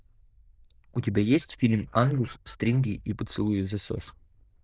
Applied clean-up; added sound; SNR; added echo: neural diffusion model UNIVERSE++.